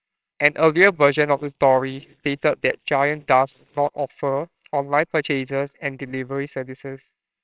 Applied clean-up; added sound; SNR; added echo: neural separator model SepFormer WHAMR!.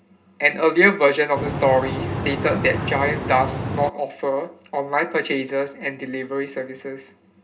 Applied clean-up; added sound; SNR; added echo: none; Boat, Water vehicle; 4 dB; reverberation time 0.2 s.